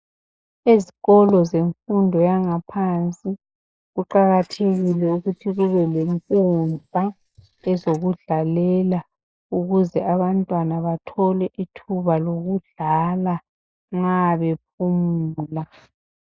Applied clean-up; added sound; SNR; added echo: neural mask model Resemble Enhance denoiser.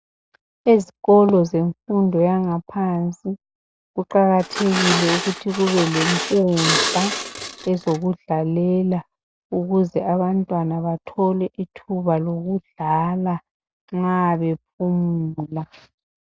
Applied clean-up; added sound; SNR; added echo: none; Glass; 3 dB; none.